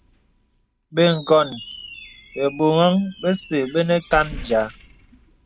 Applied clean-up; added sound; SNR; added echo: none; Squeak; 18 dB; none.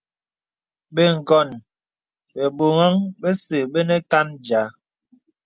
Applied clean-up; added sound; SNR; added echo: none; none; none; none.